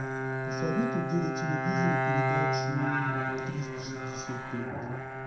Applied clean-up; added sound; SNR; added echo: none; Bowed string instrument; -3 dB; reverberation time 0.4 s.